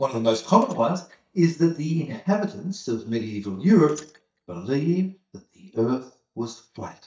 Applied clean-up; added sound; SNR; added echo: neural mask model DeepFilterNet 3.